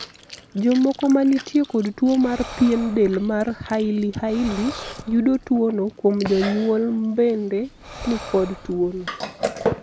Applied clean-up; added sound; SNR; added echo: none; Breathing + Chewing, mastication; 13 dB; none.